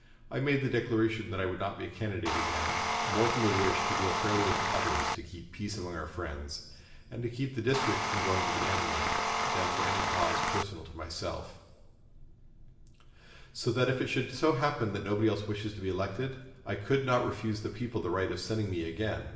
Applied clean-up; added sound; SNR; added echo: none; Tools; -2 dB; reverberation time 1.1 s.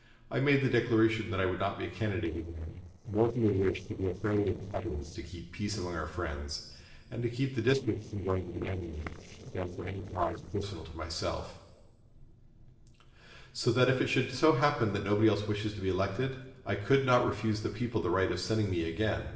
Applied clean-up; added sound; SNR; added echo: neural separator model SepFormer DNS4.